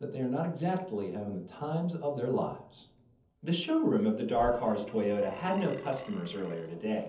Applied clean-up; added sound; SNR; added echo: none; Burping, eructation; 15 dB; reverberation time 0.7 s.